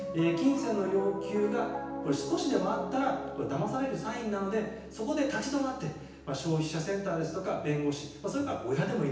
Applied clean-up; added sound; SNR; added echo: none; Piano; 10 dB; reverberation time 0.9 s.